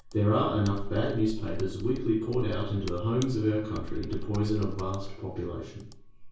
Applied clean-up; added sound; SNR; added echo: none; Computer keyboard; 7 dB; reverberation time 0.6 s.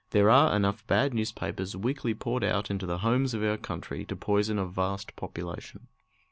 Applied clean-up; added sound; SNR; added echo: none; none; none; none.